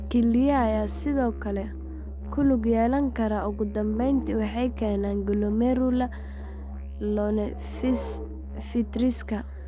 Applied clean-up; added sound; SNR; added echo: none; Musical instrument; 8 dB; none.